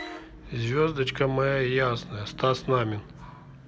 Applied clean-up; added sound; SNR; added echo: none; Bus / Vehicle horn, car horn, honking; 15 dB; none.